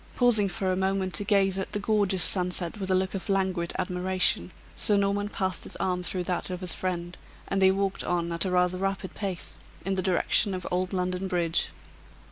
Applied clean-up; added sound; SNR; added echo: none; none; none; none.